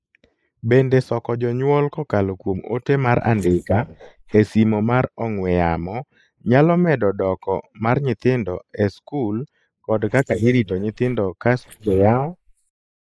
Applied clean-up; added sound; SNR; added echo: neural mask model Resemble Enhance denoiser.